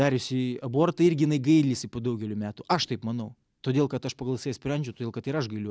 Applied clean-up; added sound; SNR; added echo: none; none; none; none.